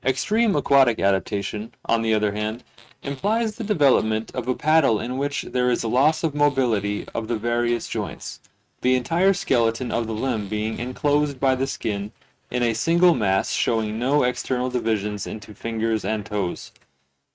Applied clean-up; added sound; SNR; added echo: neural mask model RNNoise.